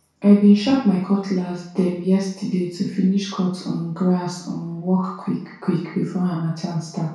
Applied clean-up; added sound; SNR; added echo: none; none; none; reverberation time 0.6 s.